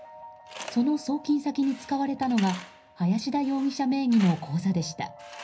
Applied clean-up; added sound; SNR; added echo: none; Tools; 19 dB; reverberation time 0.5 s.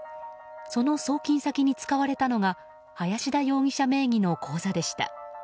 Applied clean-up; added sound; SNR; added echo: none; none; none; none.